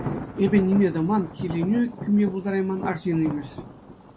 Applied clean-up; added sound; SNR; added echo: none; Thunder; 11 dB; none.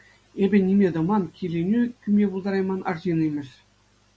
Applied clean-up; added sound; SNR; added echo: none; none; none; none.